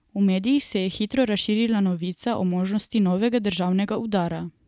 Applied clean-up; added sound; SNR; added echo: none; none; none; none.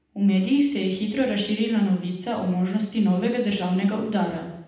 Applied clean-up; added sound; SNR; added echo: none; none; none; reverberation time 0.8 s.